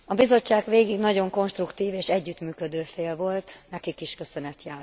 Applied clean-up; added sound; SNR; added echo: none; none; none; none.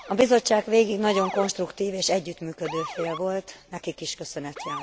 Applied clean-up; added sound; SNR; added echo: none; Motor vehicle (road) / Siren; 13 dB; none.